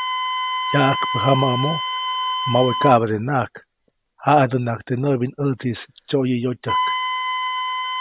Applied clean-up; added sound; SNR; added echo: none; Wind instrument, woodwind instrument; 4 dB; none.